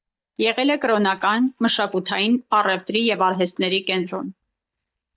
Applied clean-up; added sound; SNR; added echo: neural mask model DeepFilterNet 3.